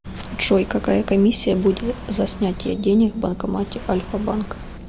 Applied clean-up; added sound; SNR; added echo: none; Engine / Car; 16 dB; none.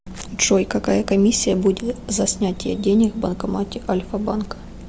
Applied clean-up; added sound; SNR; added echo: none; none; none; none.